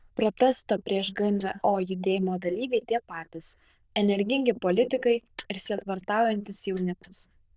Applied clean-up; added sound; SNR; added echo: neural diffusion model UNIVERSE++.